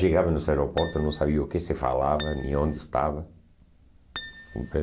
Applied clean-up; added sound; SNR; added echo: none; Acoustic guitar; 14 dB; none.